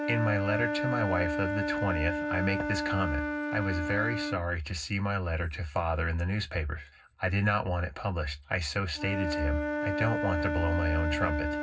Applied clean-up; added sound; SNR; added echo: none; Wind instrument, woodwind instrument; 3 dB; reverberation time 0.4 s.